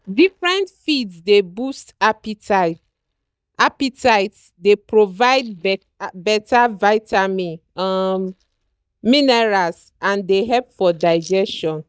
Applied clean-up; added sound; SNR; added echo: neural mask model DeepFilterNet 3.